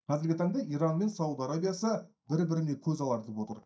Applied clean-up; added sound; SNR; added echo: neural mask model DeepFilterNet 3.